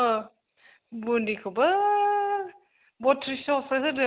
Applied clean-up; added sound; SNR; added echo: none; none; none; none.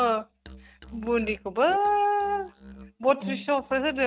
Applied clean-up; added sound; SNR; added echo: neural mask model RNNoise.